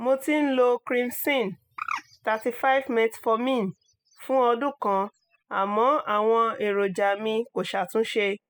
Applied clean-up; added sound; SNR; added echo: classical method spectral subtraction.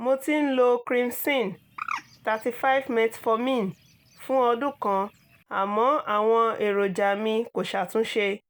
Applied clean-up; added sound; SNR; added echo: none; Bird; 18 dB; none.